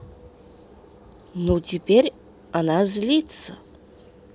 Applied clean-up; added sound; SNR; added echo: none; none; none; none.